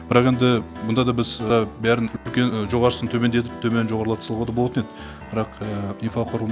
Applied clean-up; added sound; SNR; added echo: none; Piano; 14 dB; none.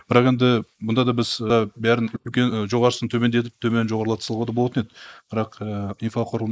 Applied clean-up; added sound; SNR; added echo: neural mask model Resemble Enhance denoiser.